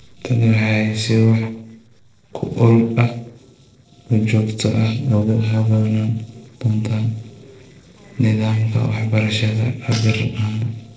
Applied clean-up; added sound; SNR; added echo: neural separator model SepFormer DNS4.